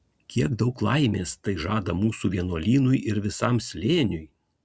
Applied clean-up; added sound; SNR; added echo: none; none; none; none.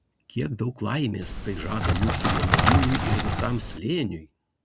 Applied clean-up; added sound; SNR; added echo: none; Crackle; -5 dB; none.